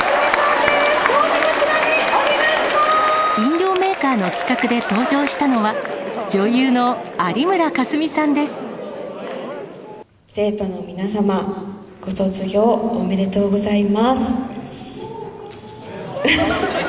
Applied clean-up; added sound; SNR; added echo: none; none; none; none.